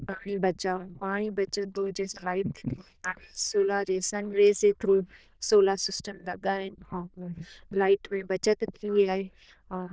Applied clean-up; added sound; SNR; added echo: neural diffusion model UNIVERSE++.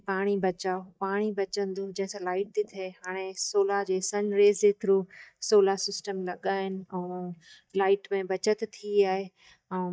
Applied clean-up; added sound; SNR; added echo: neural mask model DeepFilterNet 3.